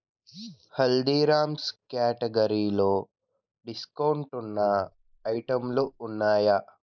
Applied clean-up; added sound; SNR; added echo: neural mask model Resemble Enhance denoiser.